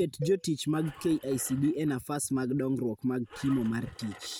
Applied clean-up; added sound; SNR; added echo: none; Engine + Cowbell; 19 dB; none.